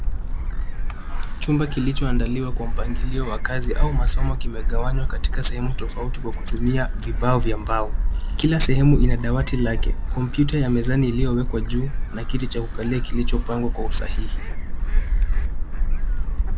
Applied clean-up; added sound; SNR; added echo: none; Gull, seagull; -5 dB; none.